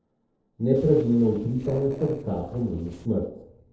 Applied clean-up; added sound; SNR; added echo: neural separator model SepFormer DNS4.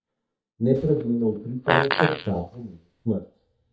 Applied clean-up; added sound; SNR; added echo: neural mask model DeepFilterNet 3.